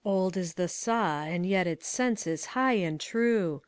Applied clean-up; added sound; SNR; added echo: none; none; none; none.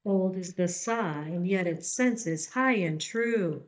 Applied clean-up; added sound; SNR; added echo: neural mask model DeepFilterNet 3.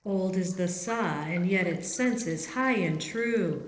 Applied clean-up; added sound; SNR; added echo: neural separator model SepFormer DNS4.